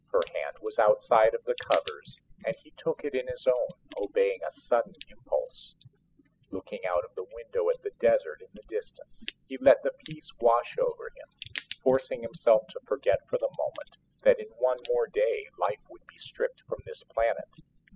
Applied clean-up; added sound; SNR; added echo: classical method spectral subtraction.